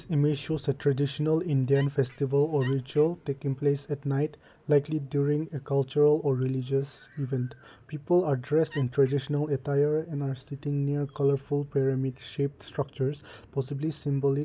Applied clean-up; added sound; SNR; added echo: none; Wood; 19 dB; none.